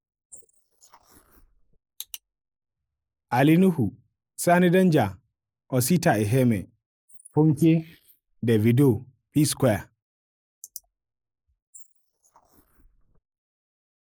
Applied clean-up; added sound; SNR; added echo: neural mask model Resemble Enhance denoiser.